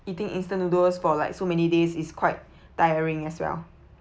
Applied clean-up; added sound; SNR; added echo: none; none; none; none.